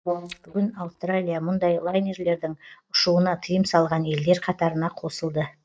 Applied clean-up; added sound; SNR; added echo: neural mask model DeepFilterNet 3.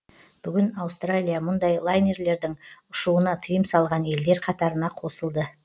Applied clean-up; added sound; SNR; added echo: none; none; none; none.